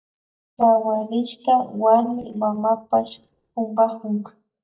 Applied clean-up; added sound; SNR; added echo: neural mask model DeepFilterNet 3.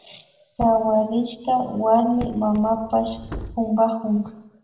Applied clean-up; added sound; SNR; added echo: none; Subway, metro, underground; 18 dB; reverberation time 0.9 s.